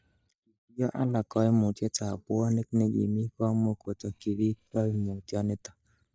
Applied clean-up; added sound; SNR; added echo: neural mask model DeepFilterNet 3.